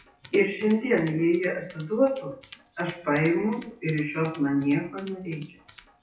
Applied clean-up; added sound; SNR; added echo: classical method WPE with log-MMSE.